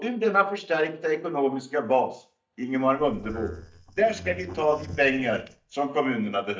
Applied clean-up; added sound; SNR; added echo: neural mask model DeepFilterNet 3.